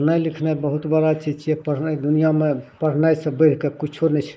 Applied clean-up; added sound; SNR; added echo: neural mask model Resemble Enhance denoiser.